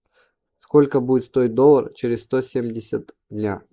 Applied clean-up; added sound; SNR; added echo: neural mask model Resemble Enhance denoiser.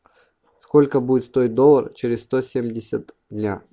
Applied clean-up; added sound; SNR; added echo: none; none; none; none.